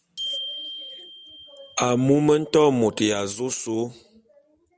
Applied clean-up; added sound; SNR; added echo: none; Glockenspiel; 15 dB; none.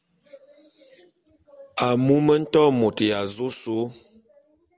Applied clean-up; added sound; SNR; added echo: none; none; none; none.